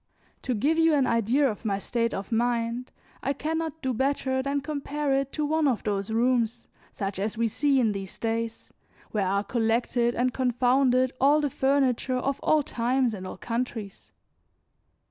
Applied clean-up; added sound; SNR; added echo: none; none; none; none.